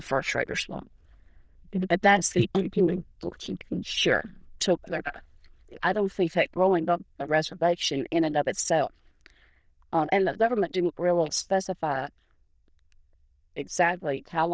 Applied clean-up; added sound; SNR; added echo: neural diffusion model UNIVERSE++.